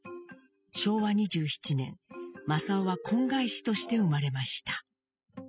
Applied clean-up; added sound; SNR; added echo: classical method spectral subtraction.